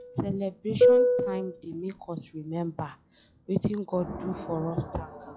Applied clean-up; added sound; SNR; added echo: classical method log-MMSE.